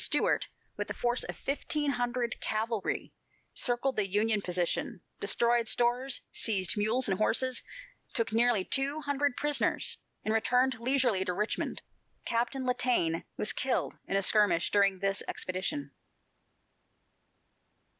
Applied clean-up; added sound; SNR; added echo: none; none; none; none.